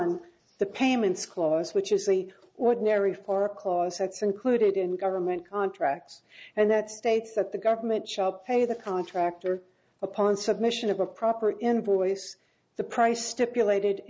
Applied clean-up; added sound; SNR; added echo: none; none; none; none.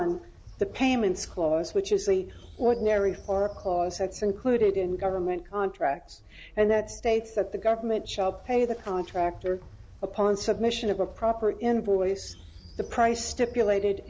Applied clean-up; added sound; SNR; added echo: none; Train; 19 dB; none.